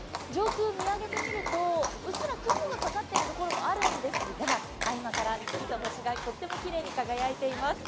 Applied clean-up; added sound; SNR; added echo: none; Keyboard (musical) + Livestock, farm animals, working animals; 2 dB; none.